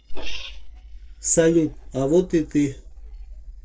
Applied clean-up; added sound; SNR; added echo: neural separator model SepFormer DNS4.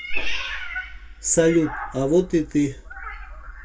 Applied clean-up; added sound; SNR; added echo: none; Meow; 12 dB; reverberation time 0.2 s.